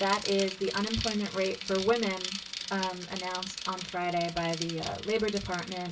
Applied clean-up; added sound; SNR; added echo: none; Bicycle; 8 dB; reverberation time 0.1 s.